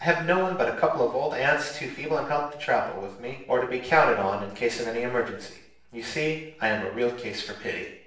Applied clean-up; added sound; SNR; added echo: none; none; none; reverberation time 0.6 s.